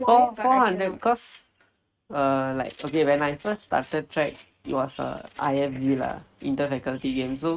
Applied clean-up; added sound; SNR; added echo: neural mask model RNNoise.